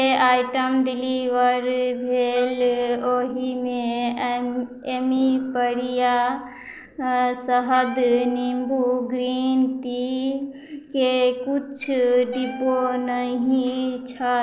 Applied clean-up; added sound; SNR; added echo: neural separator model SepFormer DNS4.